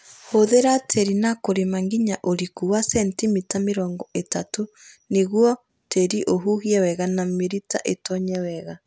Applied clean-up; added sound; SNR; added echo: none; none; none; none.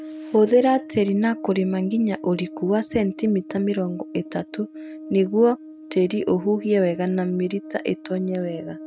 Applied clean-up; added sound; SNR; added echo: neural mask model RNNoise.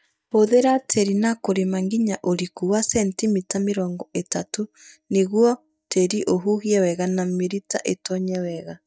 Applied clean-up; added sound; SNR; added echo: neural mask model DeepFilterNet 3.